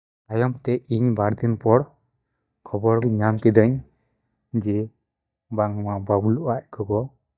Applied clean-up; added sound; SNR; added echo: neural mask model DeepFilterNet 3.